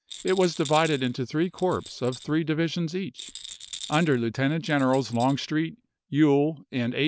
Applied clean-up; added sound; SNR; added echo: none; Rattle; 18 dB; none.